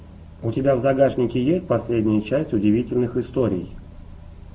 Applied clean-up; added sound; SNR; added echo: none; none; none; none.